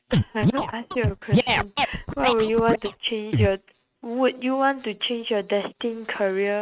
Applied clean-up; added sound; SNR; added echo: neural mask model RNNoise.